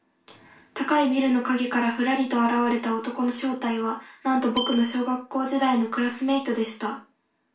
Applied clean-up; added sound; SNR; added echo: none; Bicycle bell; 20 dB; reverberation time 0.3 s.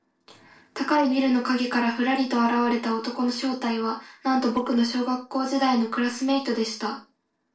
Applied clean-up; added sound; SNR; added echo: neural separator model SepFormer DNS4.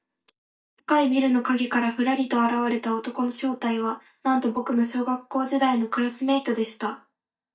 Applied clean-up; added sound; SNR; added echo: neural mask model DeepFilterNet 3.